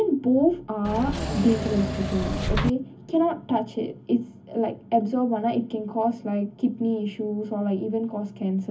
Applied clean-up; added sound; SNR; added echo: none; Engine / Mechanisms; 2 dB; reverberation time 0.3 s.